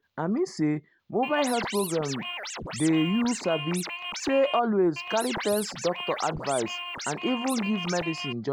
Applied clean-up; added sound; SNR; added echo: none; Scratching (performance technique); 8 dB; none.